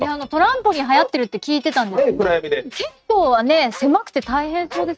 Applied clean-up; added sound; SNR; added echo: neural mask model RNNoise.